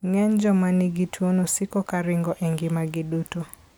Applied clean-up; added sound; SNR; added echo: none; none; none; none.